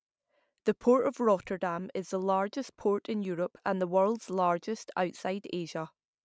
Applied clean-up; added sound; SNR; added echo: none; none; none; none.